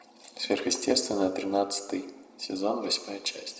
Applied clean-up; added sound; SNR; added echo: none; none; none; reverberation time 0.7 s.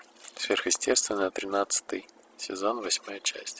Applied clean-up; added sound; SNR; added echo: none; none; none; none.